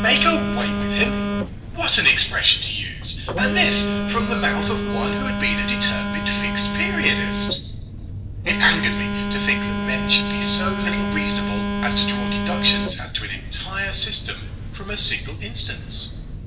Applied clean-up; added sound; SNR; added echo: none; Telephone; 0 dB; reverberation time 0.7 s.